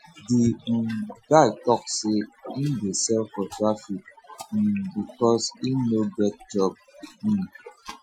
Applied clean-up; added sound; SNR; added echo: classical method Wiener filter.